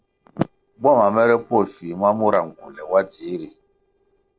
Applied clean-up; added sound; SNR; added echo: neural separator model SepFormer DNS4.